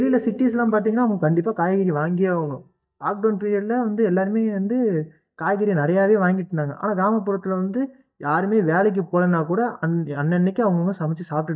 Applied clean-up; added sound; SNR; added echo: neural mask model DeepFilterNet 3.